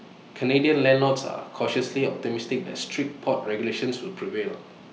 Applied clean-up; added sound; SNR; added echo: none; none; none; none.